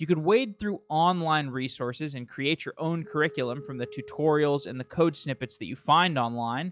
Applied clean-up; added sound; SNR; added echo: classical method log-MMSE.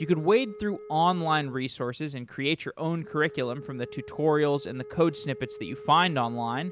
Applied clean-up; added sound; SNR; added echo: none; Wind instrument, woodwind instrument; 17 dB; none.